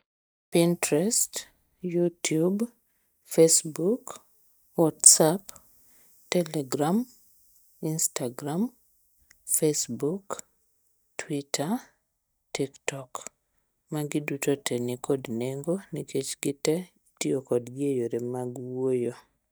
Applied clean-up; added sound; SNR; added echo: neural mask model DeepFilterNet 3.